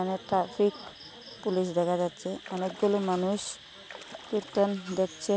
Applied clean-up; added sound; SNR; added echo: none; Splash, splatter; 20 dB; none.